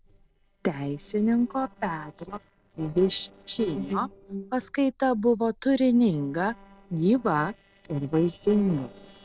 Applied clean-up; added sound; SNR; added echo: neural separator model SepFormer DNS4.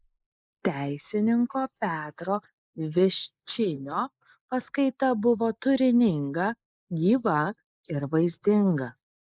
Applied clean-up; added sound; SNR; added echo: neural mask model Resemble Enhance denoiser.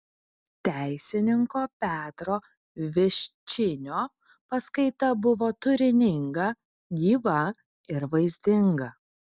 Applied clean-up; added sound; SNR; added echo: none; none; none; none.